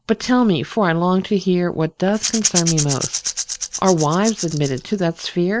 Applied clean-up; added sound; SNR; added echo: none; Rattle / Rattle (instrument); 6 dB; none.